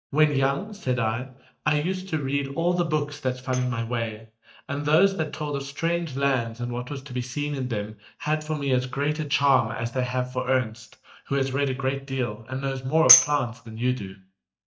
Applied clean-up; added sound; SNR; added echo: neural mask model DeepFilterNet 3.